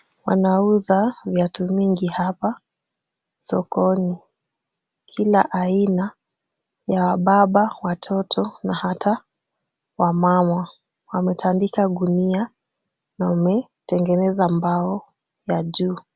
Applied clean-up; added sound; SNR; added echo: none; none; none; none.